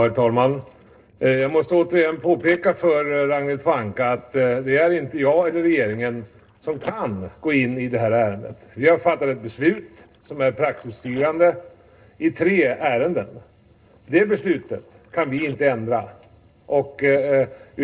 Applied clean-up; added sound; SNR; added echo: neural separator model SepFormer DNS4.